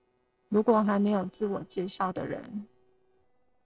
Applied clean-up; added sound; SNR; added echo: neural separator model SepFormer DNS4.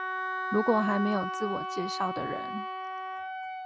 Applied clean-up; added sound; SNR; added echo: none; Wind instrument, woodwind instrument; 2 dB; none.